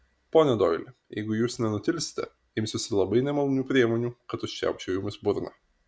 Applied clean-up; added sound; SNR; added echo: none; none; none; none.